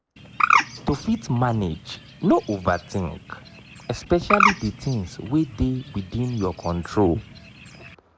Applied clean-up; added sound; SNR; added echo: none; Bird; 3 dB; none.